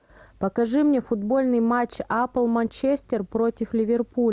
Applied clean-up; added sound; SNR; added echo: none; none; none; none.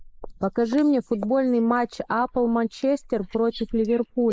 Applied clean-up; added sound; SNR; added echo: neural mask model Resemble Enhance denoiser.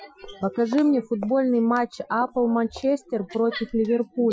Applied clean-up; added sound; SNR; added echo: classical method Wiener filter.